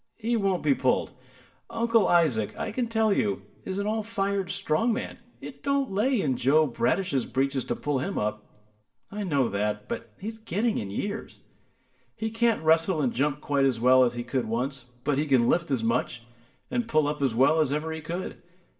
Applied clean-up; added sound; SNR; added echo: none; none; none; reverberation time 0.4 s.